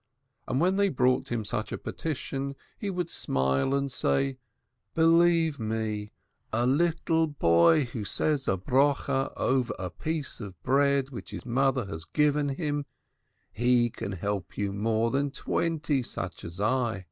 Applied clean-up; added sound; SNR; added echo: none; none; none; none.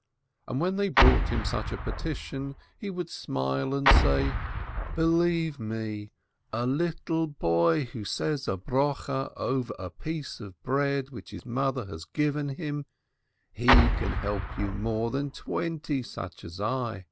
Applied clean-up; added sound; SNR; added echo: none; Explosion; -3 dB; none.